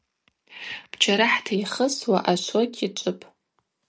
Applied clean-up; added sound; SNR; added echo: none; none; none; none.